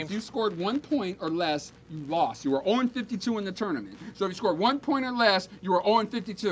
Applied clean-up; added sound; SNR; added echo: none; none; none; none.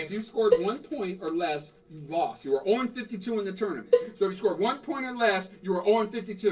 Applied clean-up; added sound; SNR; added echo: neural separator model SepFormer DNS4.